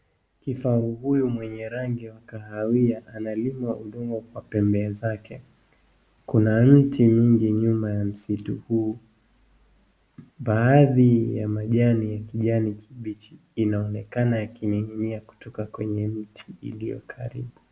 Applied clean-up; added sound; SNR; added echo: none; none; none; none.